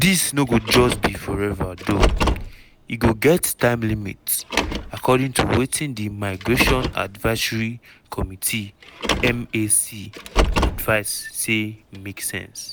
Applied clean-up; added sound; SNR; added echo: none; Car; 5 dB; none.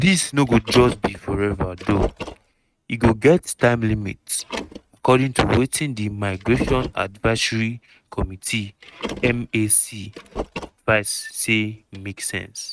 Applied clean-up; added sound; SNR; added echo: neural mask model RNNoise.